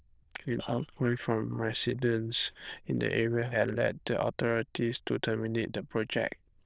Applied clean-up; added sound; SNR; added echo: neural diffusion model UNIVERSE++.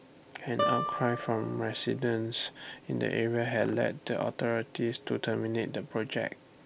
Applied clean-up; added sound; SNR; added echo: none; Guitar; 5 dB; none.